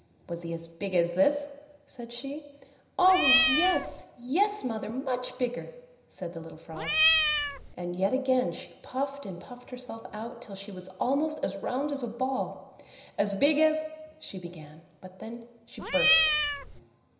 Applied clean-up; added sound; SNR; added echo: none; Cat; -4 dB; reverberation time 0.9 s.